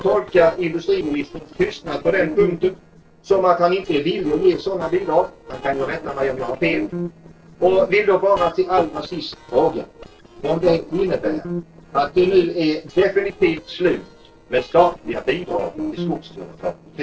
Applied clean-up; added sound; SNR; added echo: neural separator model SepFormer DNS4.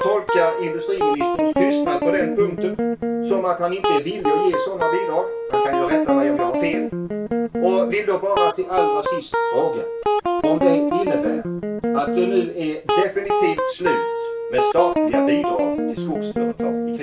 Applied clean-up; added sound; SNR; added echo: none; Guitar; -2 dB; reverberation time 0.3 s.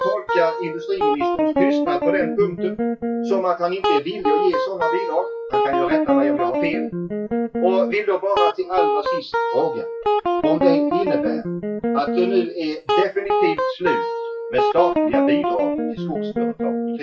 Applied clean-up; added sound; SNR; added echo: classical method WPE with log-MMSE.